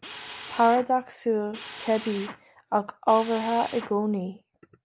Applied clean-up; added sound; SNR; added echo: none; Drill; 16 dB; none.